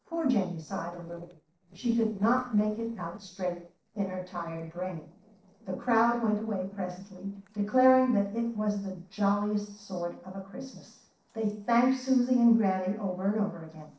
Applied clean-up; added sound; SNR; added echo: neural separator model SepFormer DNS4.